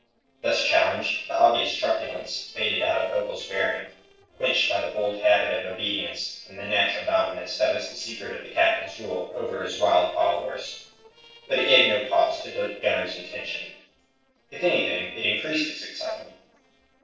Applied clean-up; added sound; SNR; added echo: neural separator model SepFormer DNS4.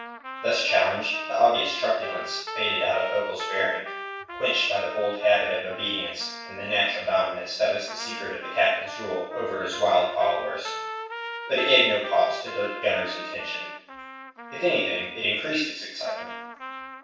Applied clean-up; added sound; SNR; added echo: none; Trumpet; 11 dB; reverberation time 0.7 s.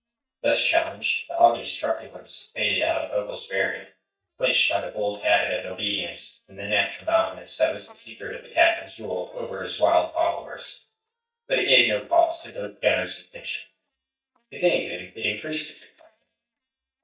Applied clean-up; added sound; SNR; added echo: neural mask model DeepFilterNet 3.